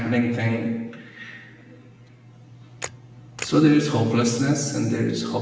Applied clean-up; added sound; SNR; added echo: none; Camera; 17 dB; reverberation time 1.1 s.